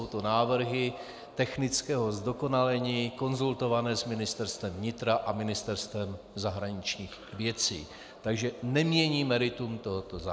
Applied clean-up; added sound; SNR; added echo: none; none; none; none.